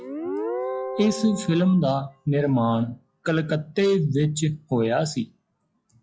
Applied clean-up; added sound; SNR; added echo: classical method log-MMSE.